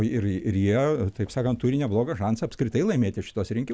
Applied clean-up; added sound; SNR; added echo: none; none; none; none.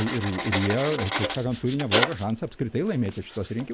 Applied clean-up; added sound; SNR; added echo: none; Writing; 1 dB; none.